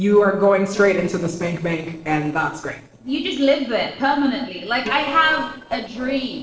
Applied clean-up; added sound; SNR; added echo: neural separator model SepFormer DNS4.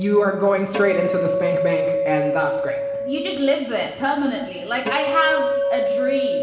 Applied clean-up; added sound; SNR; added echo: none; Acoustic guitar; 1 dB; reverberation time 1.4 s.